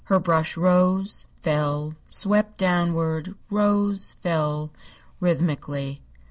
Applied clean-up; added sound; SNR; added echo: none; none; none; none.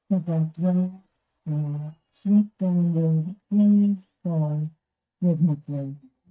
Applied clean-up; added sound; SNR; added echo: neural mask model DeepFilterNet 3.